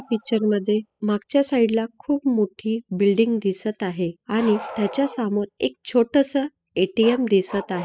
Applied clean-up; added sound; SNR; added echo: classical method spectral subtraction.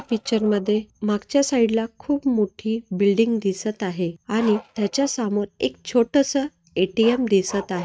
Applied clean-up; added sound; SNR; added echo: neural mask model RNNoise.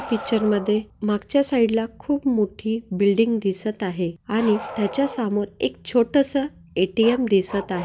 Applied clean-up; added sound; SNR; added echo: none; Bark; 18 dB; none.